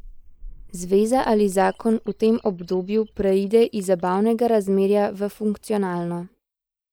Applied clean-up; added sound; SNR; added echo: neural mask model Resemble Enhance denoiser.